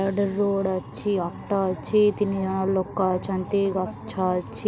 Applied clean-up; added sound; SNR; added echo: none; none; none; none.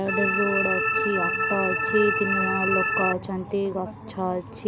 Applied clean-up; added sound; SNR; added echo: none; Organ; -2 dB; none.